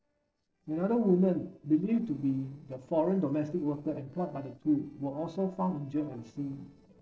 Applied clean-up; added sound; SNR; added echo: neural separator model SepFormer DNS4.